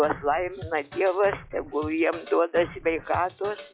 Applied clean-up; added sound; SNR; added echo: classical method log-MMSE.